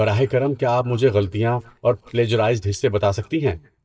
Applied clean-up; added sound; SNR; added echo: neural mask model DeepFilterNet 3.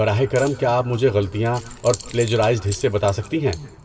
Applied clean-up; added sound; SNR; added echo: none; Keys jangling; 18 dB; reverberation time 1.0 s.